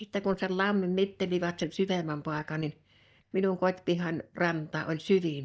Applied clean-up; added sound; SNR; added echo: neural mask model DeepFilterNet 3.